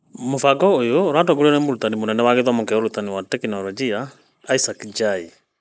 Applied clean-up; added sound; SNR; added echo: neural mask model Resemble Enhance denoiser.